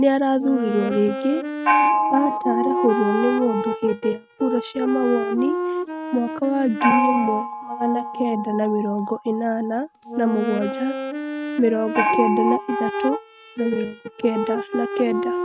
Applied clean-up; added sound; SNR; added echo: neural mask model RNNoise.